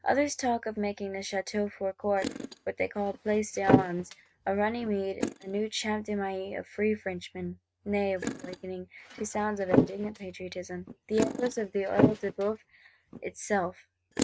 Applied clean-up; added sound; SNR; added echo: neural mask model RNNoise.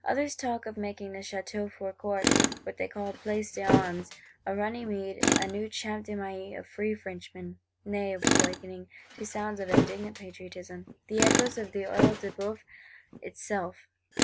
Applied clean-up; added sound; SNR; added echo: none; Tools + Thump, thud; -2 dB; none.